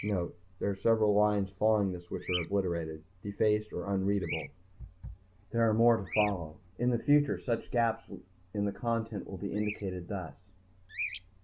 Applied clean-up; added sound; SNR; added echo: none; Bird vocalization, bird call, bird song; 15 dB; none.